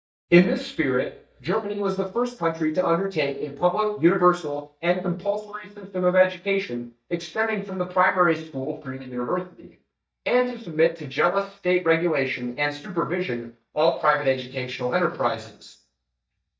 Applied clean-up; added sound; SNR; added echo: neural mask model DeepFilterNet 3.